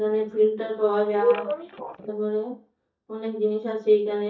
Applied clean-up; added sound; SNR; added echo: neural mask model DeepFilterNet 3.